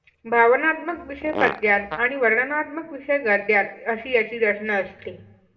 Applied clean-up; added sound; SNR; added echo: none; Fart; 9 dB; reverberation time 0.7 s.